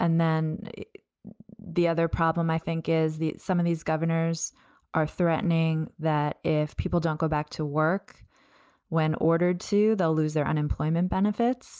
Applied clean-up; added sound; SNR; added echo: none; none; none; none.